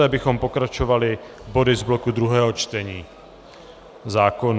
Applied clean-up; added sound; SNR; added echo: none; none; none; none.